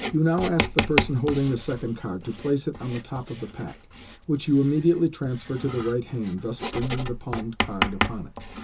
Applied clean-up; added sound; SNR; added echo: none; Writing; 5 dB; reverberation time 0.2 s.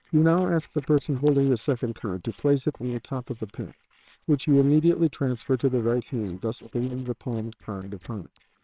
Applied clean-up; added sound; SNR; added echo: neural separator model SepFormer WHAMR!.